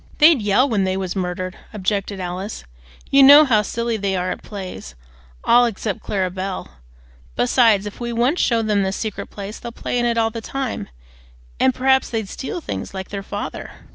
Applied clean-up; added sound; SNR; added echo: none; none; none; none.